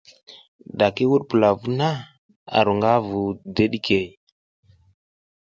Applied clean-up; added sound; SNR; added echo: none; none; none; none.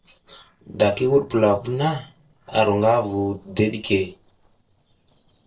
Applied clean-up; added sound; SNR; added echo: neural separator model SepFormer DNS4.